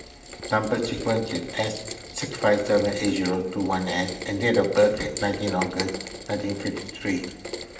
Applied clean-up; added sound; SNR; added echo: none; Rain; 11 dB; reverberation time 0.9 s.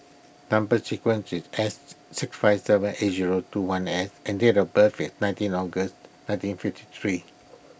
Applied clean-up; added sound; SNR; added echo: none; none; none; none.